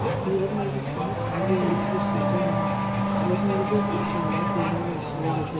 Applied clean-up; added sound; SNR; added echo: none; Race car, auto racing / Accelerating, revving, vroom; -4 dB; reverberation time 0.5 s.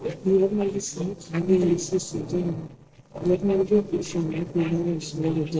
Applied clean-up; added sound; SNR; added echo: neural separator model SepFormer DNS4.